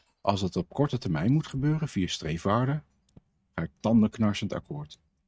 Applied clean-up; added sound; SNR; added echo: neural mask model RNNoise.